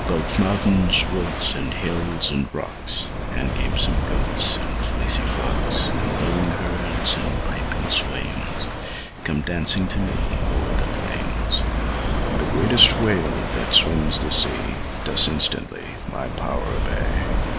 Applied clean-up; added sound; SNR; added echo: none; Walk, footsteps / Waves, surf / Wind; -2 dB; none.